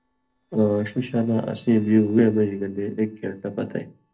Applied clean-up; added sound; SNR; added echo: neural separator model SepFormer DNS4.